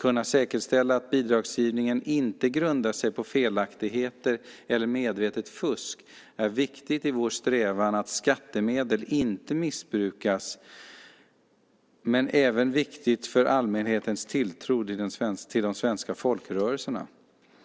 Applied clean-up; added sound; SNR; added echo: none; none; none; none.